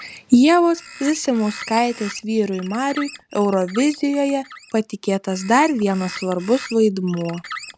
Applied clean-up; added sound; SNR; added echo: none; Bird; 18 dB; none.